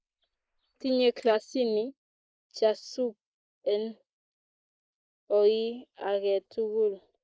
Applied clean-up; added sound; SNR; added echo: neural mask model Resemble Enhance denoiser.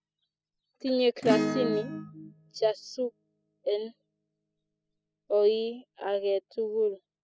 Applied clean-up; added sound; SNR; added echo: classical method spectral subtraction.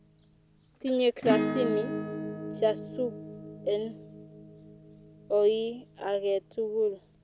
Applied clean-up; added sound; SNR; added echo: none; Acoustic guitar / Strum; 6 dB; none.